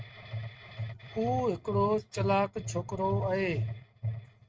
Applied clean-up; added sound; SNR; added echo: neural mask model RNNoise.